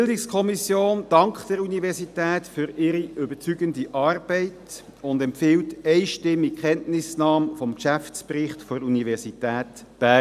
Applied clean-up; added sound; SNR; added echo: none; none; none; none.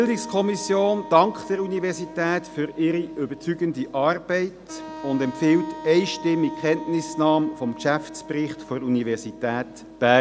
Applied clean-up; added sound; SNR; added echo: none; Wind instrument, woodwind instrument; 15 dB; none.